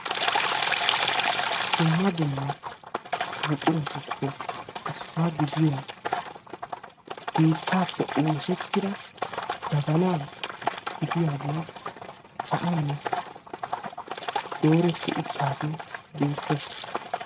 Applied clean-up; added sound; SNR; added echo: neural mask model RNNoise.